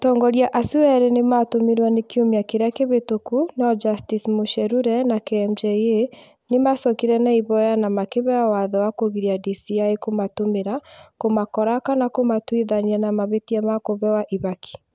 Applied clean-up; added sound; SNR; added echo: none; none; none; none.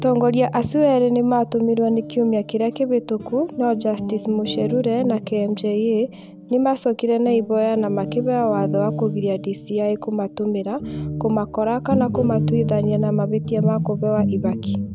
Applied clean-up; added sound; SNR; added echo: none; Guitar; 7 dB; none.